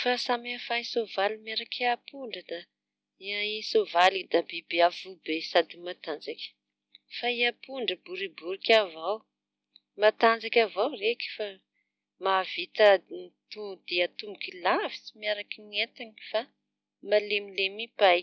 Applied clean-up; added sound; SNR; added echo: none; none; none; none.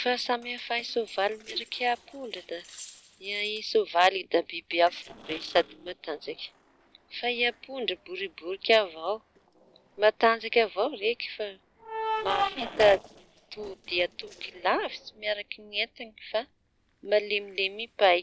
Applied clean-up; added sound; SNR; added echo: neural separator model SepFormer DNS4.